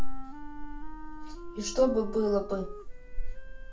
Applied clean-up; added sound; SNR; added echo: none; Wind instrument, woodwind instrument; 17 dB; reverberation time 0.3 s.